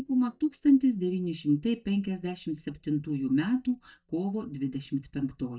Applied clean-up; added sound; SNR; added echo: neural mask model DeepFilterNet 3.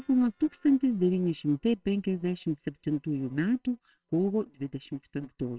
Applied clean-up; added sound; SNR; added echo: neural separator model SepFormer WHAMR!.